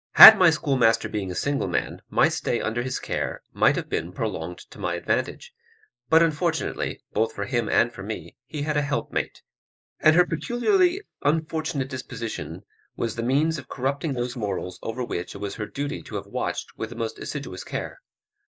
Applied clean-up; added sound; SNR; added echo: neural mask model Resemble Enhance denoiser.